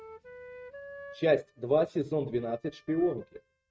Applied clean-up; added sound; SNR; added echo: neural mask model RNNoise.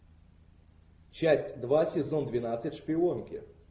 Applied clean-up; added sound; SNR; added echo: none; none; none; none.